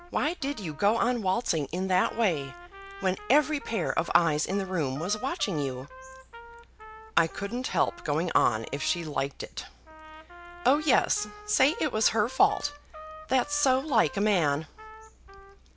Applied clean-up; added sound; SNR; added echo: none; Trumpet; 18 dB; none.